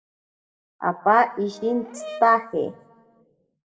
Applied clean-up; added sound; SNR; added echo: none; Brass instrument; 16 dB; reverberation time 0.7 s.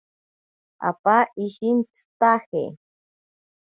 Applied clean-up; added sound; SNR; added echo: none; none; none; none.